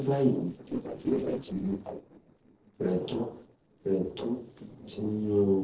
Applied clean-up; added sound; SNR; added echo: neural separator model SepFormer DNS4.